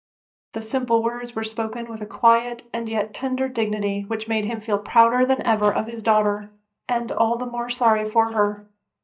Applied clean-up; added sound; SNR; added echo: neural mask model DeepFilterNet 3.